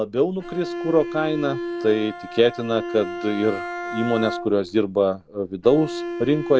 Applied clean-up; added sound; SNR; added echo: none; Bowed string instrument; 9 dB; none.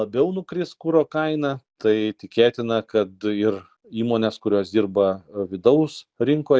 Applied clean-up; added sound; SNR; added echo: none; none; none; none.